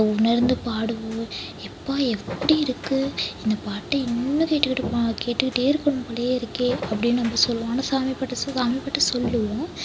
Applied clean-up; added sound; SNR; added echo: none; Buzz; 13 dB; none.